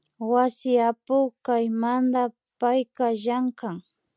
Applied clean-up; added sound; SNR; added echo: none; none; none; none.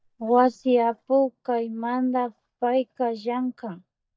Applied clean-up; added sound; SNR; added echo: neural mask model DeepFilterNet 3.